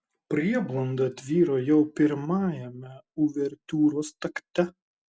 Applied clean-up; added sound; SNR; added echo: none; none; none; none.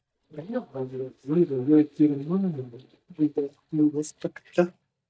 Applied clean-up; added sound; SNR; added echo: neural mask model DeepFilterNet 3.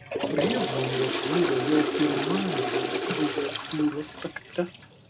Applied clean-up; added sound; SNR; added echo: none; Toilet flush / Water; -1 dB; none.